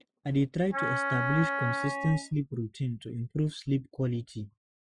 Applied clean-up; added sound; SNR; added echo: classical method Wiener filter.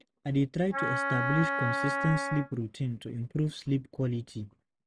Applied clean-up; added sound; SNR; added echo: none; Wind instrument, woodwind instrument; 1 dB; none.